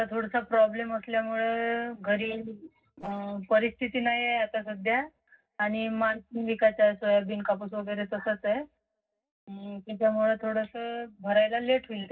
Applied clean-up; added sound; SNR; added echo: neural separator model SepFormer DNS4.